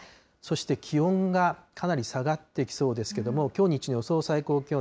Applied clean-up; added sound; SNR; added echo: none; none; none; none.